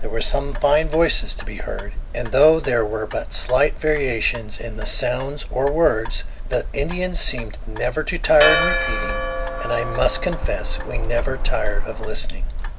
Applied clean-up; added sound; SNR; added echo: none; Church bell + Clock; 1 dB; none.